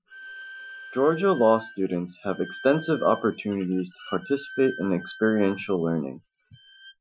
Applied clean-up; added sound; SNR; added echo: classical method Wiener filter.